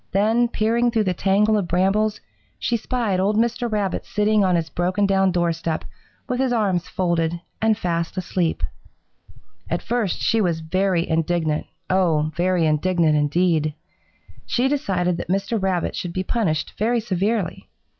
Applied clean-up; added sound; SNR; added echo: none; none; none; none.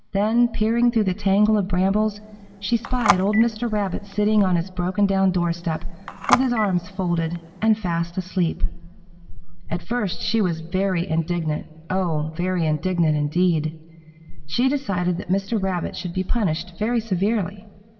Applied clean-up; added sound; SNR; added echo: none; Telephone; 8 dB; reverberation time 2.7 s.